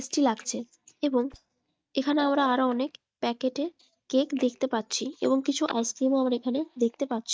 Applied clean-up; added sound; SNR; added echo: neural mask model DeepFilterNet 3.